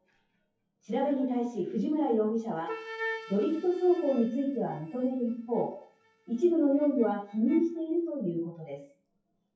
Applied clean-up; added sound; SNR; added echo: classical method WPE with log-MMSE.